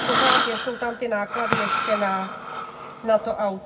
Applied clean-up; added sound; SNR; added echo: none; Breathing; 0 dB; reverberation time 0.3 s.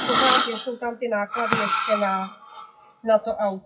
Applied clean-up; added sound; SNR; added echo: classical method WPE with log-MMSE.